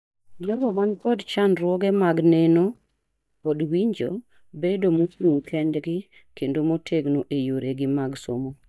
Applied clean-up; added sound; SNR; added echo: neural mask model DeepFilterNet 3.